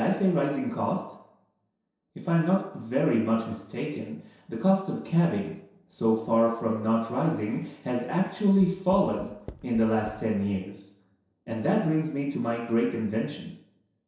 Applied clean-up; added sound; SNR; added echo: neural separator model SepFormer DNS4.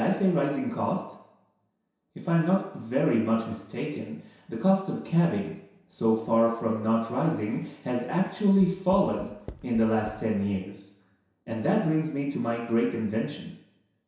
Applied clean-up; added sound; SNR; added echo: none; Writing; 18 dB; reverberation time 0.7 s.